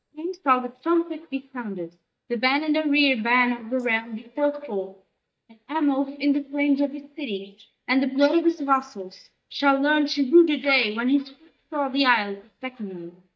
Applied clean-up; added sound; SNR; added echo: neural mask model DeepFilterNet 3.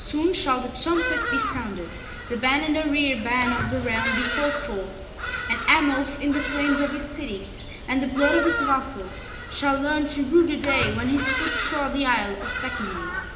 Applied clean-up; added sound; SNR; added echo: none; Bird vocalization, bird call, bird song; 5 dB; reverberation time 0.8 s.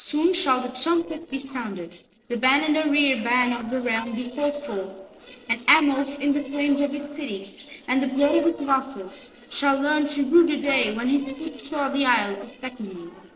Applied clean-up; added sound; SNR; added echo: neural separator model SepFormer DNS4.